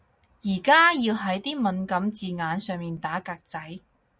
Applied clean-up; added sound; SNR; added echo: none; none; none; none.